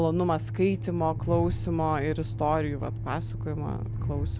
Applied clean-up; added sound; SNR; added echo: none; Train + Organ; 3 dB; none.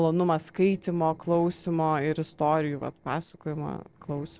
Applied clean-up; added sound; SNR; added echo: neural separator model SepFormer DNS4.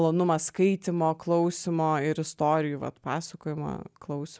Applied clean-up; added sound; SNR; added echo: none; none; none; none.